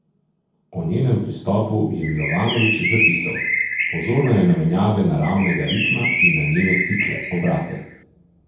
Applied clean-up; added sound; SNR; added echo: none; Bird; 2 dB; reverberation time 0.9 s.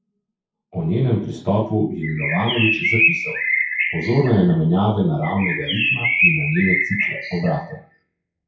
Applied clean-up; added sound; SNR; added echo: classical method WPE with log-MMSE.